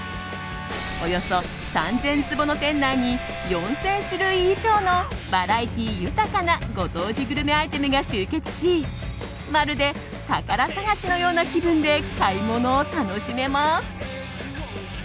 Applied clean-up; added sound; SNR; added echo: none; Bowed string instrument; 16 dB; none.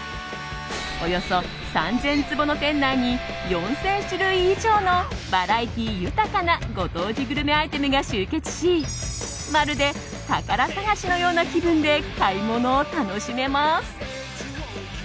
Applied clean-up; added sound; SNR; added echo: none; none; none; none.